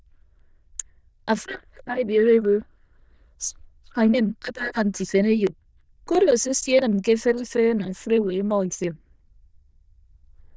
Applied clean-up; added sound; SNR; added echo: neural diffusion model UNIVERSE++.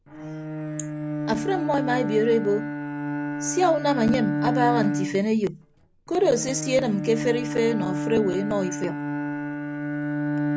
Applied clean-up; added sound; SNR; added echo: none; Bowed string instrument; 3 dB; none.